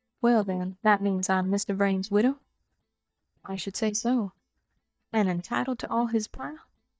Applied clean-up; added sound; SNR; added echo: neural mask model DeepFilterNet 3.